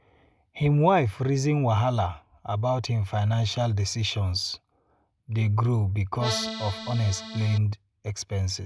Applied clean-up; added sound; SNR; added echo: none; Accordion; 9 dB; none.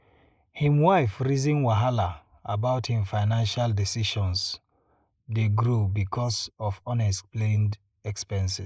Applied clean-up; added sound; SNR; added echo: neural mask model Resemble Enhance denoiser.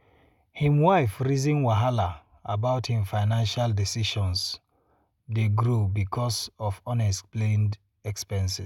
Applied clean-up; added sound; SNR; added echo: none; none; none; none.